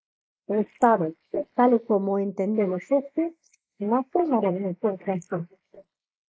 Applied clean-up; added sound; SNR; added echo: neural mask model Resemble Enhance denoiser.